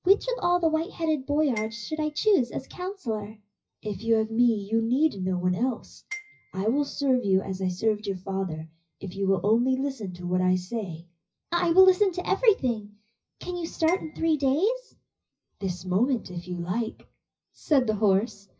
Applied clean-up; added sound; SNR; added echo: classical method WPE with log-MMSE.